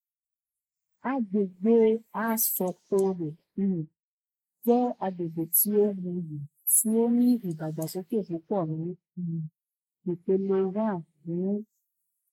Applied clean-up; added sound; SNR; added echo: neural mask model Resemble Enhance denoiser.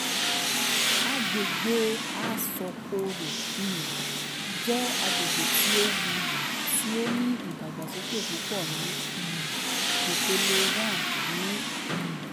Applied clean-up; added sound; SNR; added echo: none; Tools; -4 dB; none.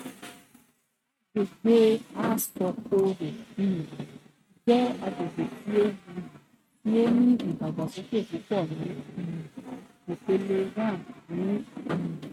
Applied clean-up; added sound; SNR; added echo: neural mask model RNNoise.